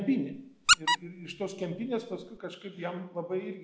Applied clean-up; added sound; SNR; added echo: none; Squeak; -4 dB; none.